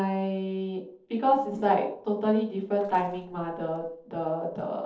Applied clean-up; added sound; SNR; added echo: neural separator model SepFormer DNS4.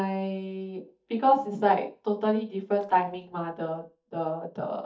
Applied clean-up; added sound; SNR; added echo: neural mask model DeepFilterNet 3.